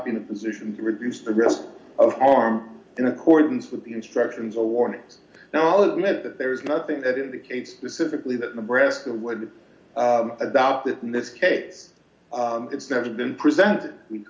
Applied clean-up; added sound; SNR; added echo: none; none; none; none.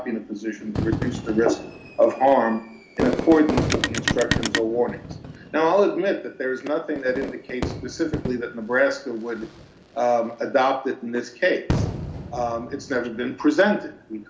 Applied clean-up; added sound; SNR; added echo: none; Fireworks + Telephone; 7 dB; none.